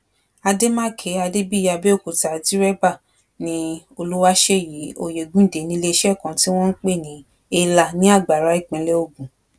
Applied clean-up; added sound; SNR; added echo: none; none; none; none.